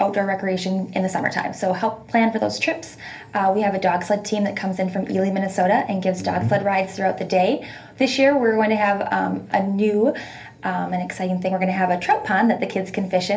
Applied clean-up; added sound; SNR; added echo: none; none; none; reverberation time 0.3 s.